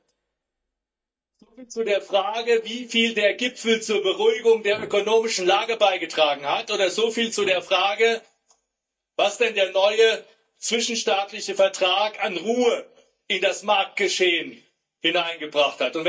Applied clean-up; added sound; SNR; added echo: neural mask model DeepFilterNet 3.